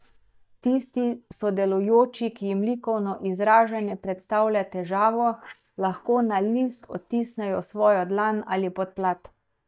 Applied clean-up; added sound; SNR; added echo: neural mask model DeepFilterNet 3.